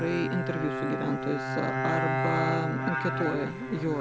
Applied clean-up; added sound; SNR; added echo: none; Bowed string instrument; 0 dB; none.